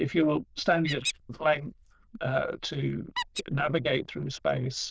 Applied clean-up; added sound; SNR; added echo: neural diffusion model UNIVERSE++.